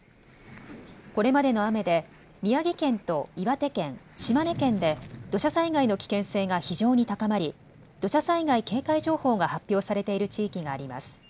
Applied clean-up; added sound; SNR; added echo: none; none; none; none.